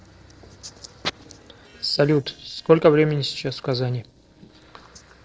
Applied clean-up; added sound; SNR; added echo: neural separator model SepFormer DNS4.